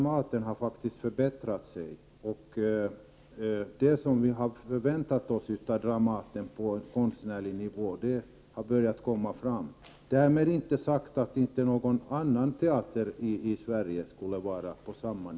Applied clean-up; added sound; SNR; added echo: none; none; none; none.